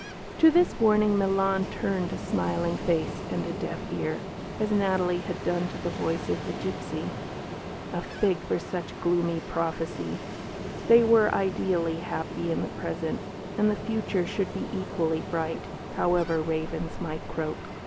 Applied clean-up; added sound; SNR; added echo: none; Ocean; 8 dB; none.